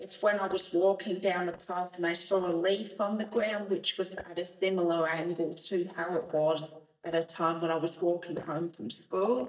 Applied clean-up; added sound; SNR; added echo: neural mask model DeepFilterNet 3.